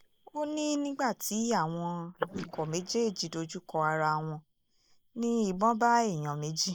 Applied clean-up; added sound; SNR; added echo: neural mask model Resemble Enhance denoiser.